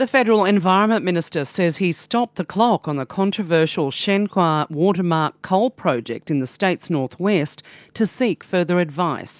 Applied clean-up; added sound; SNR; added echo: none; none; none; none.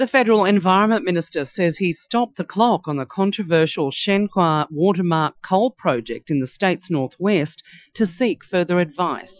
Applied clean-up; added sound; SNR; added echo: classical method Wiener filter.